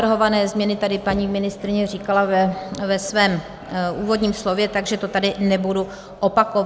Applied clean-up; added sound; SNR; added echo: none; none; none; none.